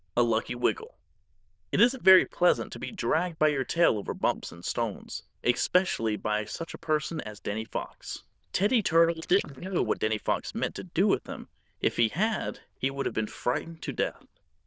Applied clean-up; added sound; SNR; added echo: neural diffusion model UNIVERSE++.